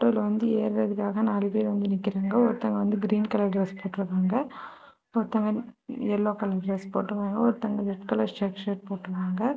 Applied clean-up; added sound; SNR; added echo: none; none; none; none.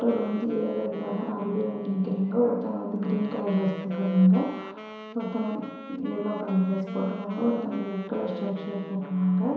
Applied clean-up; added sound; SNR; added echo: none; Wind instrument, woodwind instrument; 14 dB; reverberation time 1.0 s.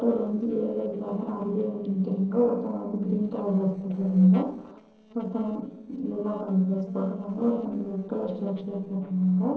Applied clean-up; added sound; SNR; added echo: neural separator model SepFormer DNS4.